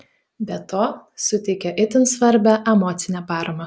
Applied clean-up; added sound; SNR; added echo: none; none; none; none.